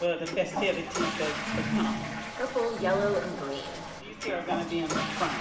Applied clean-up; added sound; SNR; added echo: none; Toilet flush / Water; 2 dB; reverberation time 0.8 s.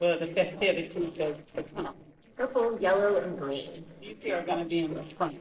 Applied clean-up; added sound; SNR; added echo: neural separator model SepFormer DNS4.